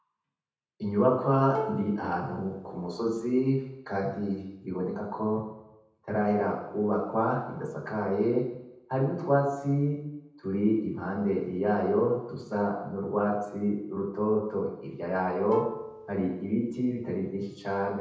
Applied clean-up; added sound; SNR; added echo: none; Plucked string instrument; 11 dB; reverberation time 0.8 s.